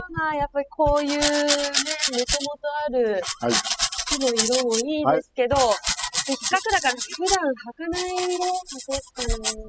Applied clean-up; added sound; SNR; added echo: classical method spectral subtraction.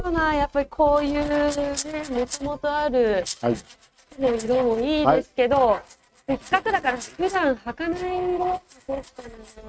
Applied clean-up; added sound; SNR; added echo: neural mask model RNNoise.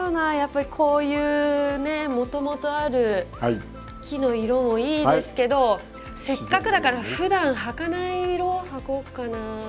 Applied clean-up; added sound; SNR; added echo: none; none; none; none.